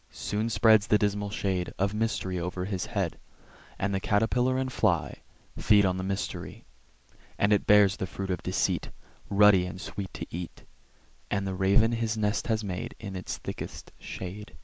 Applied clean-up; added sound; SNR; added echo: none; none; none; none.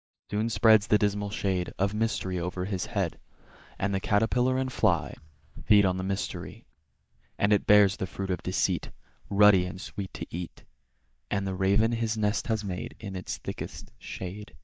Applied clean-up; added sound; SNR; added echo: neural mask model DeepFilterNet 3.